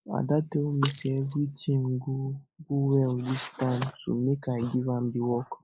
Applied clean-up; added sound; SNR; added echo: neural mask model Resemble Enhance denoiser.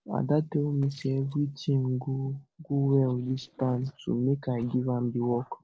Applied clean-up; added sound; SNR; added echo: neural separator model SepFormer DNS4.